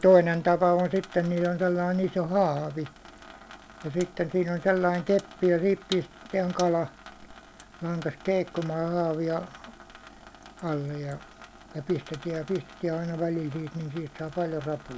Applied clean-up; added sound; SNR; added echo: none; Sink (filling or washing) / Water tap, faucet; 19 dB; none.